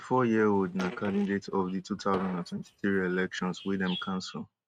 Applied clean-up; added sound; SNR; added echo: neural mask model RNNoise.